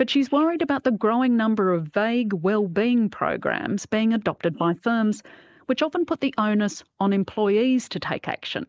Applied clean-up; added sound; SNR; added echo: neural mask model Resemble Enhance denoiser.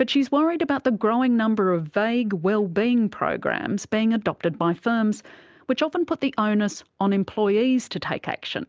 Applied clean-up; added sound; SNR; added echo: none; none; none; none.